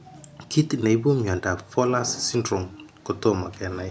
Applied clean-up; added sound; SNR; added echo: none; none; none; none.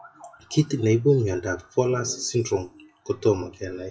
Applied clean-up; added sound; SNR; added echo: classical method WPE with log-MMSE.